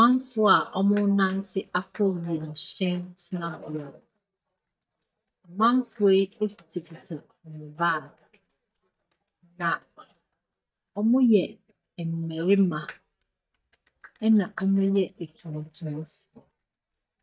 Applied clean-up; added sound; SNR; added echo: neural mask model DeepFilterNet 3.